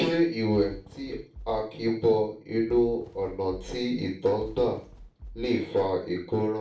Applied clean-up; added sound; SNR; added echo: none; Fireworks; 18 dB; reverberation time 0.4 s.